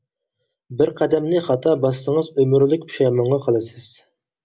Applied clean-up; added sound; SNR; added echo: none; none; none; none.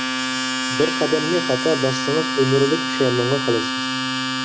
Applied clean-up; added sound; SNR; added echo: none; Domestic sounds, home sounds; 1 dB; none.